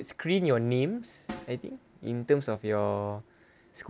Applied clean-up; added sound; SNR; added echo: none; Snare drum; 18 dB; none.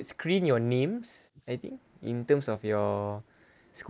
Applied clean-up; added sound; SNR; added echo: neural mask model Resemble Enhance denoiser.